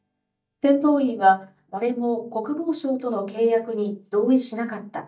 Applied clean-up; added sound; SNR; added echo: neural mask model DeepFilterNet 3.